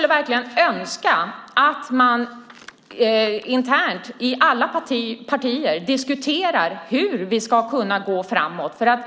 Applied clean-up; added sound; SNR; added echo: none; none; none; none.